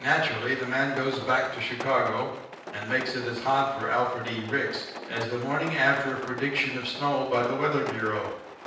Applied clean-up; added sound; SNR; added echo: none; Rain; 13 dB; reverberation time 0.9 s.